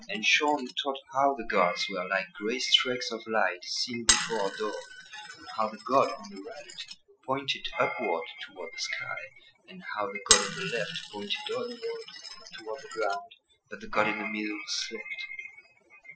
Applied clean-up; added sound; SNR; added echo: classical method Wiener filter.